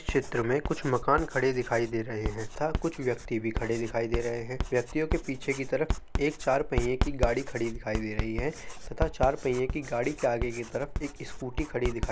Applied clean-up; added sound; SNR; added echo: none; Writing; 4 dB; none.